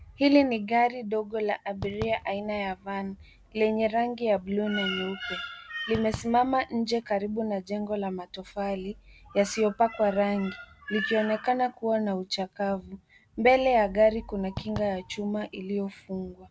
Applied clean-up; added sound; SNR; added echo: none; Fireworks; 16 dB; none.